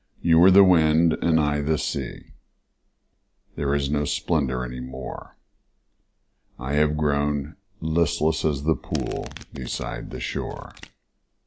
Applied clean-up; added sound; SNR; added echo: none; Domestic sounds, home sounds; 20 dB; none.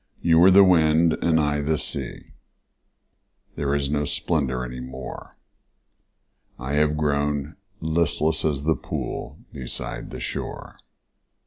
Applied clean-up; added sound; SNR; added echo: none; none; none; none.